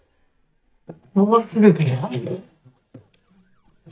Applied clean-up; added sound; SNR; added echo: neural mask model DeepFilterNet 3.